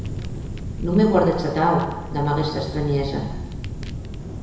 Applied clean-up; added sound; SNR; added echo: none; Fire; 7 dB; reverberation time 1.0 s.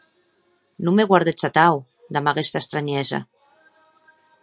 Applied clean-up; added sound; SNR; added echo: none; none; none; none.